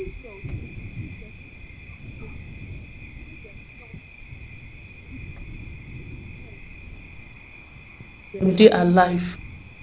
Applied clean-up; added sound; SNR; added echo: none; Thunder; 13 dB; none.